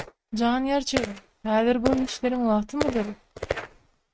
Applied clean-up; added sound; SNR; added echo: neural mask model RNNoise.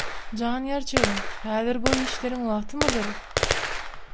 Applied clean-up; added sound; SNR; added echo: none; Gunshot, gunfire; -1 dB; none.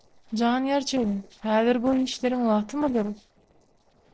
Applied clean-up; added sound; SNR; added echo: neural separator model SepFormer DNS4.